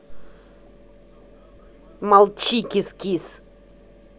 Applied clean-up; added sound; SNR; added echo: none; none; none; none.